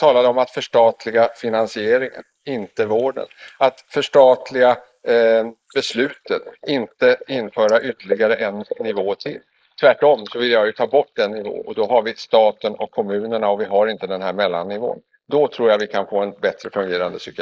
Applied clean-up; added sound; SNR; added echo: neural mask model Resemble Enhance denoiser.